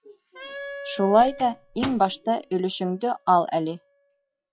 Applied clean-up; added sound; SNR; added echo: classical method log-MMSE.